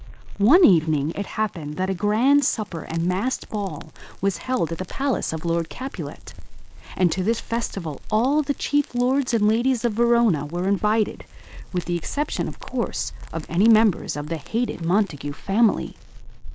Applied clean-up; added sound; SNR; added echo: neural mask model Resemble Enhance denoiser.